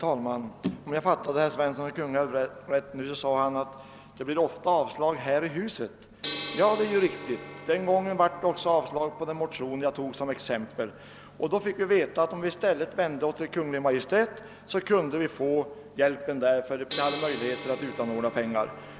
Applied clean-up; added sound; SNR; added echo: none; Gong; 10 dB; none.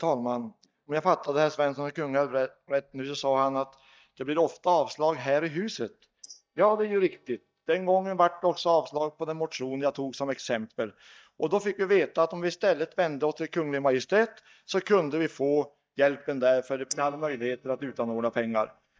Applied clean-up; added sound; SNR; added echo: neural mask model DeepFilterNet 3.